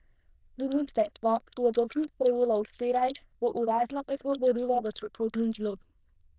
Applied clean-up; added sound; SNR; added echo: neural diffusion model UNIVERSE++.